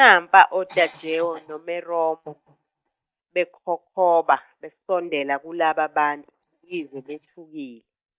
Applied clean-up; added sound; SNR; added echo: neural mask model DeepFilterNet 3.